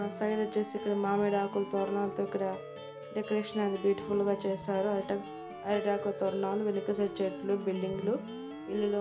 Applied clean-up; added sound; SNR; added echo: none; Siren + Acoustic guitar; 9 dB; none.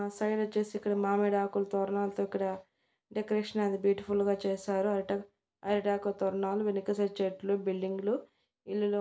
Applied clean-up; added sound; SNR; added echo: none; none; none; none.